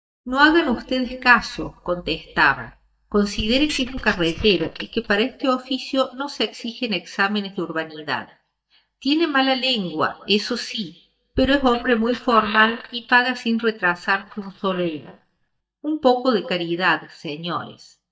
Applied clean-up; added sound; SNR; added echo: neural mask model DeepFilterNet 3.